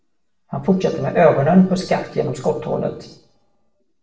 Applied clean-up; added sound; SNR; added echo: neural separator model SepFormer DNS4.